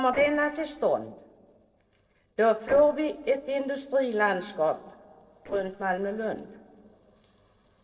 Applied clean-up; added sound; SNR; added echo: neural separator model SepFormer DNS4.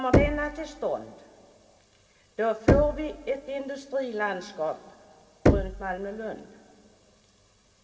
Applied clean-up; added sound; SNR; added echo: none; Knock; -2 dB; reverberation time 1.8 s.